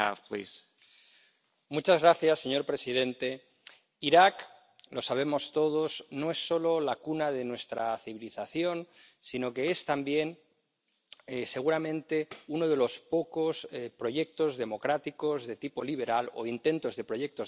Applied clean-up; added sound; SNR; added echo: none; Tambourine; 15 dB; none.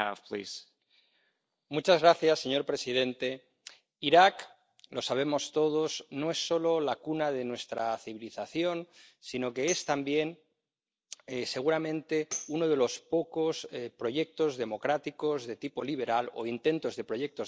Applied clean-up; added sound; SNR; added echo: neural mask model DeepFilterNet 3.